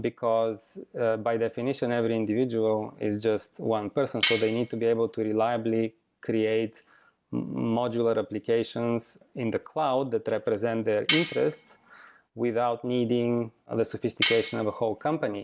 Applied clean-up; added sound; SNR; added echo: none; Cutlery, silverware; -2 dB; none.